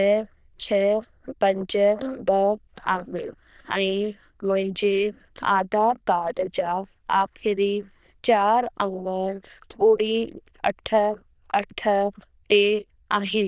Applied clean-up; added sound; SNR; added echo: neural diffusion model UNIVERSE++.